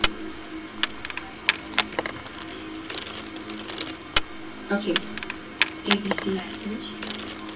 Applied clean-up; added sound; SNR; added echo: none; Keys jangling; -2 dB; reverberation time 0.1 s.